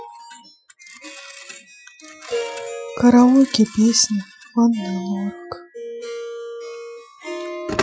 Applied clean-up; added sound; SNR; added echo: classical method Wiener filter.